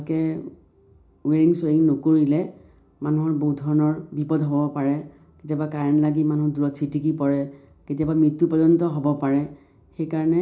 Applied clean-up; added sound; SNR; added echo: none; none; none; reverberation time 0.4 s.